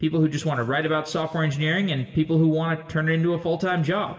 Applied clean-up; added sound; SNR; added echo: none; none; none; reverberation time 1.5 s.